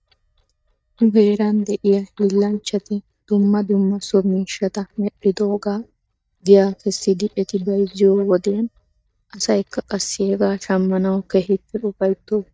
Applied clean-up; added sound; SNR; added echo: neural mask model DeepFilterNet 3.